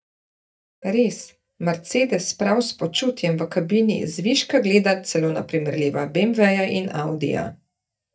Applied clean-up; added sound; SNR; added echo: neural mask model DeepFilterNet 3.